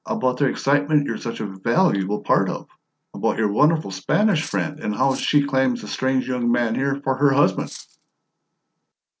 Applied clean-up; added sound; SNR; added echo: neural separator model SepFormer DNS4.